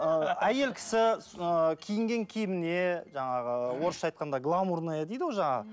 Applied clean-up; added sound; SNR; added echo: none; none; none; none.